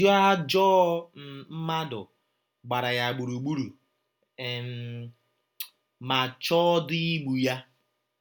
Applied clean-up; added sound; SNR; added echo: none; none; none; none.